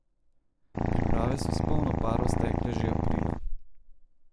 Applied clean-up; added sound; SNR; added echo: none; Purr; -5 dB; none.